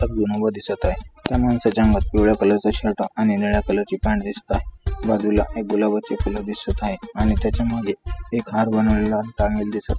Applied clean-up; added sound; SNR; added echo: classical method spectral subtraction.